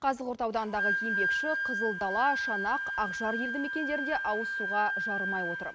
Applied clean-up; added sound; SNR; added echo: none; Wind instrument, woodwind instrument; 0 dB; none.